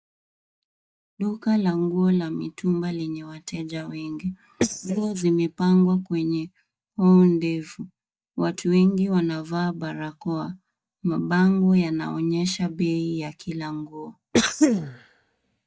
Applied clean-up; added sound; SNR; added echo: neural mask model DeepFilterNet 3.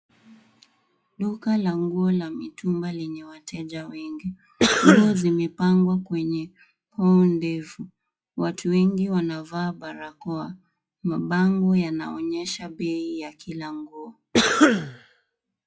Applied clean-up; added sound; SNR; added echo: classical method log-MMSE.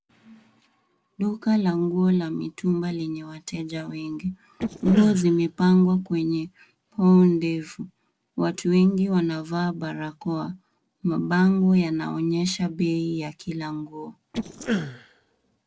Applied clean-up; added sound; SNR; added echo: neural separator model SepFormer DNS4.